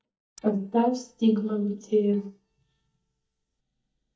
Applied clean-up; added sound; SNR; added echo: neural mask model DeepFilterNet 3.